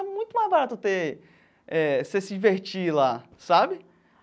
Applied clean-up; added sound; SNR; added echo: none; none; none; none.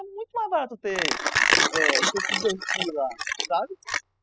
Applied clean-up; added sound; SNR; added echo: classical method spectral subtraction.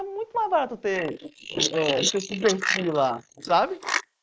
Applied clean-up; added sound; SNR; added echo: neural mask model Resemble Enhance denoiser.